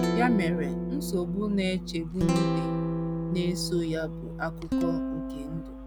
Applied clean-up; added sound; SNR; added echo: none; Guitar; -1 dB; none.